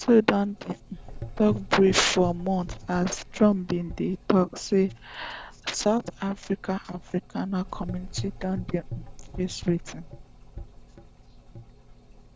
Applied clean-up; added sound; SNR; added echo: none; Gurgling / Engine; 14 dB; none.